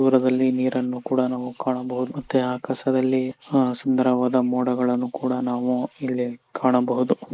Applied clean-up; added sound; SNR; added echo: neural mask model Resemble Enhance denoiser.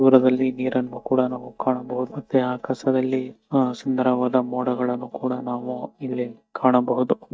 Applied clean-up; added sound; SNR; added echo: neural mask model DeepFilterNet 3.